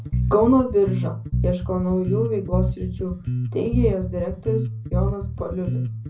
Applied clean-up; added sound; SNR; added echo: none; Bass guitar; 2 dB; reverberation time 0.4 s.